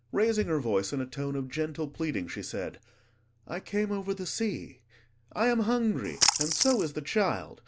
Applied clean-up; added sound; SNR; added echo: none; Splash, splatter; -3 dB; none.